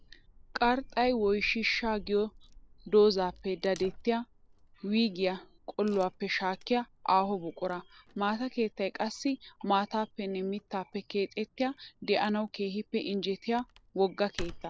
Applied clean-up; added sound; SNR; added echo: none; Tearing / Wood; 19 dB; none.